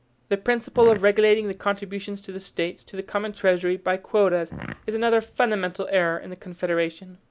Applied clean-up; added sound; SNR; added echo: none; Fart; 15 dB; none.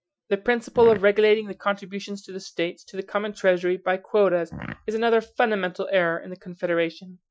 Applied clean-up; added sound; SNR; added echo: classical method Wiener filter.